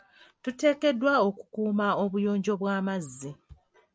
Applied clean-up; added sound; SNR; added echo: none; none; none; none.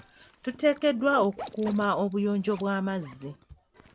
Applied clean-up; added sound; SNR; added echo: none; Zipper (clothing); 18 dB; none.